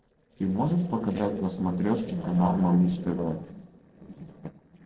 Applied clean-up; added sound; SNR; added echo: neural separator model SepFormer DNS4.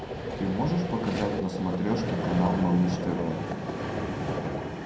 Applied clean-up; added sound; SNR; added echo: none; Vehicle; 2 dB; reverberation time 0.5 s.